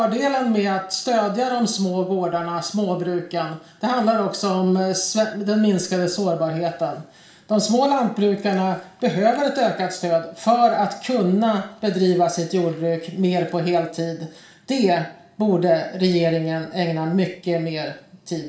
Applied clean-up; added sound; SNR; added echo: none; none; none; reverberation time 0.4 s.